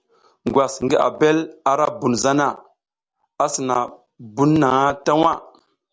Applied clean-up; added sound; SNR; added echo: none; none; none; none.